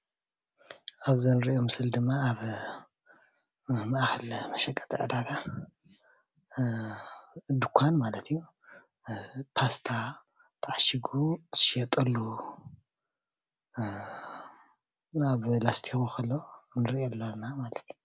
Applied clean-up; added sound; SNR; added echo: none; none; none; none.